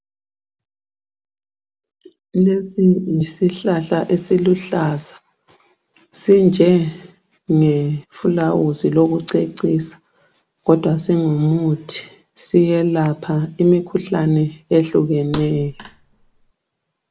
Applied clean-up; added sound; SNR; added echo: none; Thump, thud; 16 dB; none.